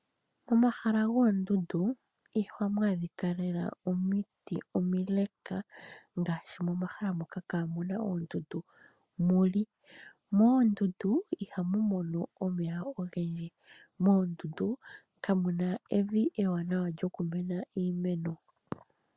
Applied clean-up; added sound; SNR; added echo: none; none; none; none.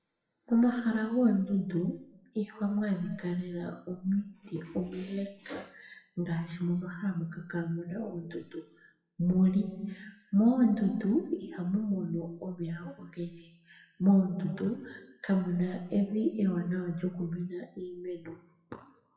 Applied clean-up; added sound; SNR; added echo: classical method WPE with log-MMSE.